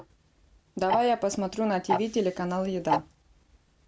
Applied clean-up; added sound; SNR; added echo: none; Tick-tock; 6 dB; none.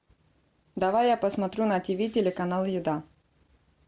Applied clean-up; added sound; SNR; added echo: none; none; none; none.